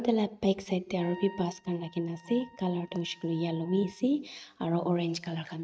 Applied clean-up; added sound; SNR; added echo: neural mask model RNNoise.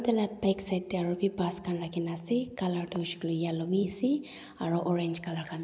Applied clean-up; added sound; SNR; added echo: none; none; none; none.